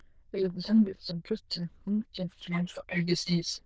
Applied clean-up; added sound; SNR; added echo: neural diffusion model UNIVERSE++.